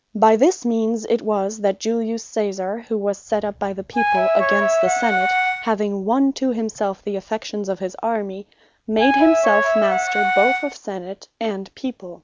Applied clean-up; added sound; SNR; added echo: none; Wind instrument, woodwind instrument; -3 dB; none.